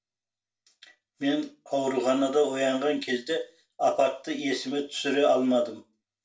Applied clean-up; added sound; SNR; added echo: none; none; none; reverberation time 0.2 s.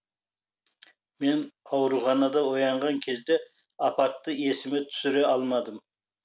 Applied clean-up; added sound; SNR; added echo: none; none; none; none.